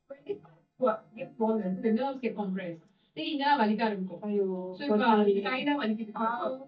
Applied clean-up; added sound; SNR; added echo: neural mask model DeepFilterNet 3.